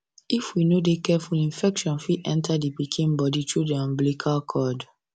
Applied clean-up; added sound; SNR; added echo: none; none; none; none.